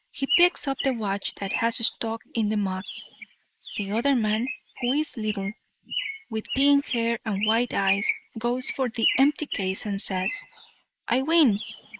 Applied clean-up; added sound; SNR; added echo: neural mask model Resemble Enhance denoiser.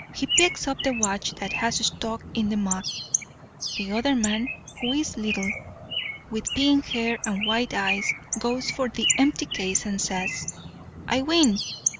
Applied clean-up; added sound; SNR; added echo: none; Bird; 4 dB; none.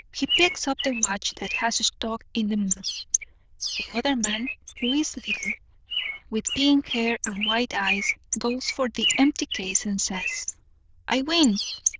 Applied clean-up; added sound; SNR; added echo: neural diffusion model UNIVERSE++.